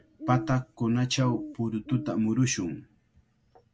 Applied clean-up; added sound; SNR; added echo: none; Bird; 14 dB; none.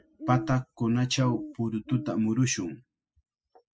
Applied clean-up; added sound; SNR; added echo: classical method spectral subtraction.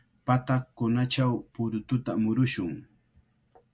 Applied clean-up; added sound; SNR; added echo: none; none; none; none.